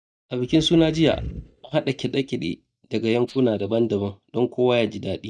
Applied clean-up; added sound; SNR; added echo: neural mask model DeepFilterNet 3.